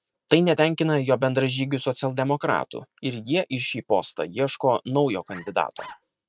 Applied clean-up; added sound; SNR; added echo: neural mask model RNNoise.